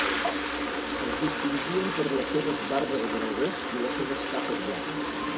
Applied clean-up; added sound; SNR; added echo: none; Toilet flush; -2 dB; none.